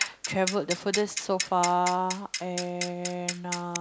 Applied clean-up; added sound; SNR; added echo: none; Clock; 6 dB; none.